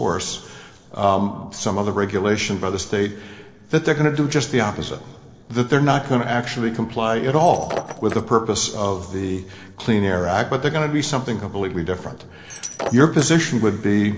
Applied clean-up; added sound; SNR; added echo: neural separator model SepFormer DNS4.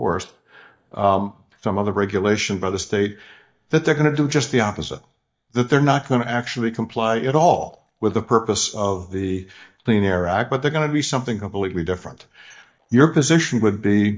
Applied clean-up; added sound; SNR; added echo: neural mask model DeepFilterNet 3.